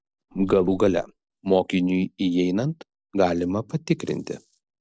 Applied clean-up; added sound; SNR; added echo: neural separator model SepFormer DNS4.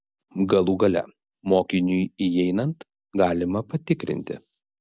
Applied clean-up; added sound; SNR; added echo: none; none; none; none.